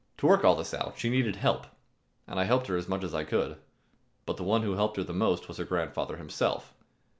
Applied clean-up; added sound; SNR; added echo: none; none; none; none.